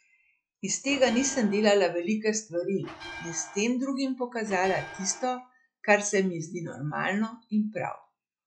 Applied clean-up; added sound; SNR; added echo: classical method log-MMSE.